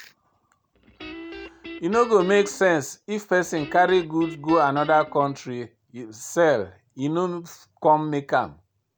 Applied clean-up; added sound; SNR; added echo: none; Guitar; 16 dB; none.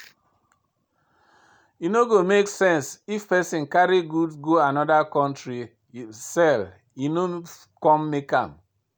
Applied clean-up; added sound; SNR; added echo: none; none; none; none.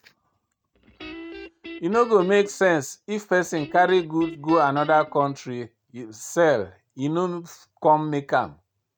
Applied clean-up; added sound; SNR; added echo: neural mask model RNNoise.